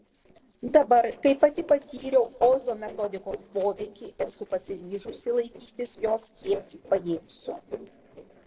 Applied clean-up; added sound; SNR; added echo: neural separator model SepFormer DNS4.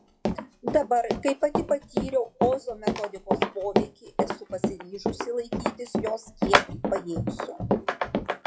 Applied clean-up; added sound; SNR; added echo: classical method WPE with log-MMSE.